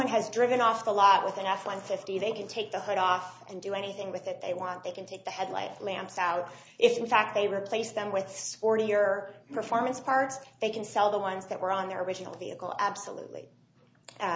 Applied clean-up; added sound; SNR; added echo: none; none; none; none.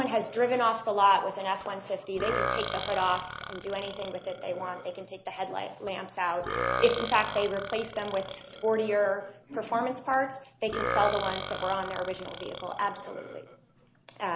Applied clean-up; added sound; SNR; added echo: none; Burping, eructation; 7 dB; none.